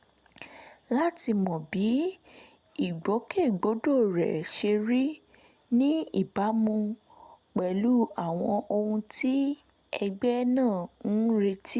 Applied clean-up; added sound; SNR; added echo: none; none; none; none.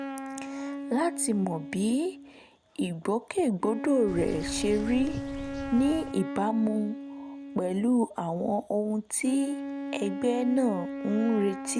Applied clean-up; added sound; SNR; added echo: none; Bird + Wind instrument, woodwind instrument; 8 dB; none.